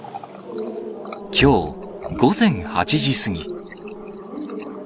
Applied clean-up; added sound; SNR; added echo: none; Water tap, faucet; 17 dB; none.